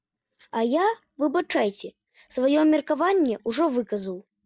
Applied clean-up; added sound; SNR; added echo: neural mask model DeepFilterNet 3.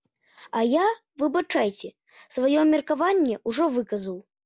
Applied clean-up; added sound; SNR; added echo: none; none; none; none.